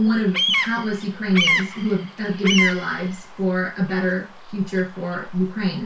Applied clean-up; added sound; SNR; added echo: none; Bird vocalization, bird call, bird song; 4 dB; reverberation time 0.3 s.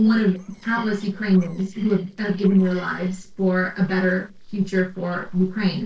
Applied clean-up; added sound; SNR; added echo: neural separator model SepFormer DNS4.